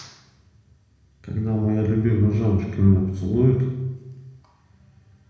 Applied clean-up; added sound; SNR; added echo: none; none; none; reverberation time 1.1 s.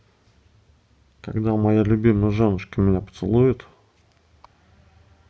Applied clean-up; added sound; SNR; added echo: none; none; none; none.